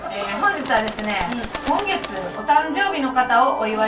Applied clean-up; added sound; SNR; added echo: none; Bird; 10 dB; reverberation time 0.2 s.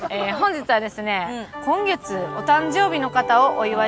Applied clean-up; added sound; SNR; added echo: none; none; none; none.